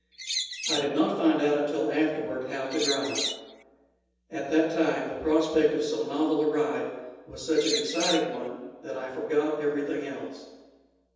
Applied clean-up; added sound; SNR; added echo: none; Bird; 5 dB; reverberation time 1.1 s.